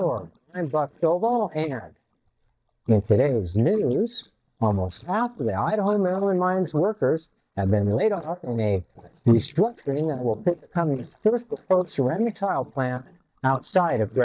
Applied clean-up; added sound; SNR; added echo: neural mask model DeepFilterNet 3.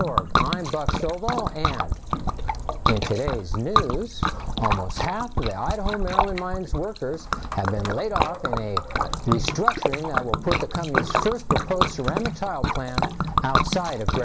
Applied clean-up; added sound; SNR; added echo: none; Liquid; -3 dB; none.